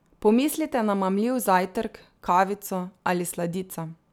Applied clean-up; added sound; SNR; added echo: none; none; none; none.